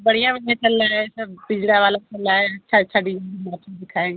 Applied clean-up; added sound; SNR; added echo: none; none; none; none.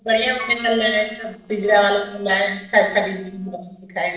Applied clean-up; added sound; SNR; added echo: neural separator model SepFormer DNS4.